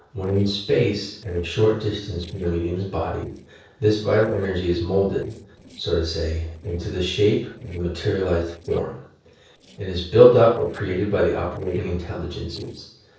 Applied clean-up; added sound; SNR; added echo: neural separator model SepFormer DNS4.